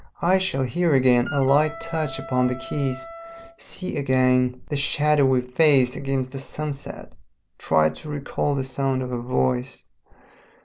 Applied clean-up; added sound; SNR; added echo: none; Wind instrument, woodwind instrument; 14 dB; none.